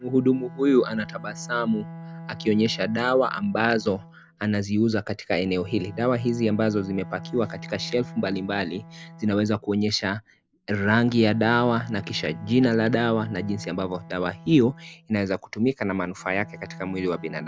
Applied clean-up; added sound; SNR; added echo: none; Bowed string instrument; 17 dB; none.